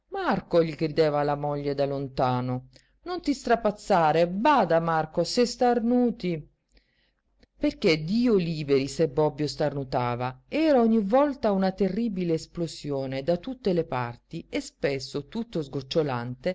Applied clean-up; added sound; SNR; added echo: none; none; none; none.